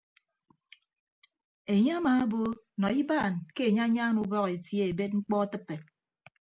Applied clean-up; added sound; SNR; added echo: none; none; none; none.